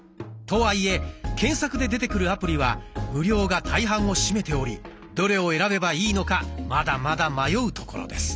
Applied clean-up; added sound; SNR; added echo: none; none; none; none.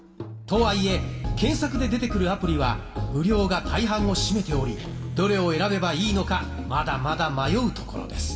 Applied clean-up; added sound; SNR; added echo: none; Guitar; 13 dB; reverberation time 2.5 s.